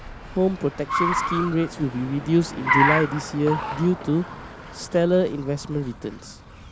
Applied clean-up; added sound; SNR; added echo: none; Car; 4 dB; none.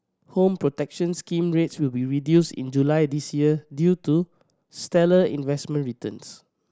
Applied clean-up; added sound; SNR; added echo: none; none; none; none.